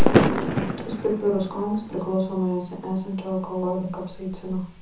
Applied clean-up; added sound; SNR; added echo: none; Fireworks; -2 dB; reverberation time 0.5 s.